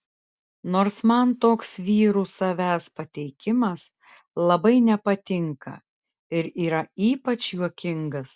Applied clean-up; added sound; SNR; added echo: none; none; none; none.